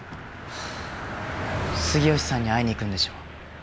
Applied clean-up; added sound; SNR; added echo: none; Car passing by; 5 dB; none.